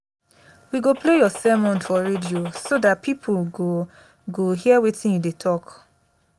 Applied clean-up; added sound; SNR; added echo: none; Gunshot, gunfire; 15 dB; none.